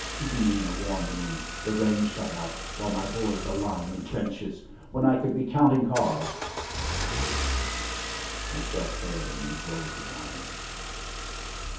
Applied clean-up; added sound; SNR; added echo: none; Engine starting / Car; 4 dB; reverberation time 0.6 s.